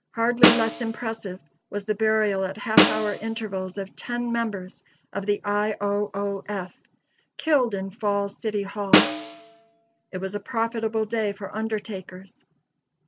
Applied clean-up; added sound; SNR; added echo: none; Snare drum; -1 dB; none.